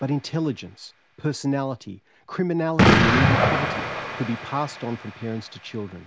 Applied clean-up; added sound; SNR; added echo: none; Explosion; -3 dB; none.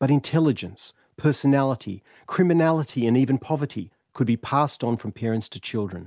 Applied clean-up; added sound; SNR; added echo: none; none; none; none.